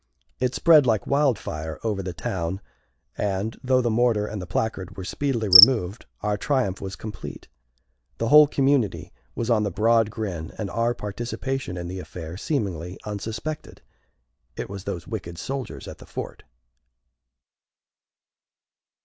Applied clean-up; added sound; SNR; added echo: none; Cricket; -1 dB; none.